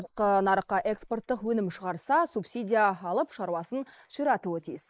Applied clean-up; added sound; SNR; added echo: neural mask model Resemble Enhance denoiser.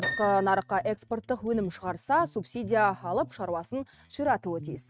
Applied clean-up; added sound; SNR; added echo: neural mask model RNNoise.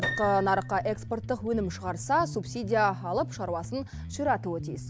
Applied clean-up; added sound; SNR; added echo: none; Bass guitar + Piano; 8 dB; none.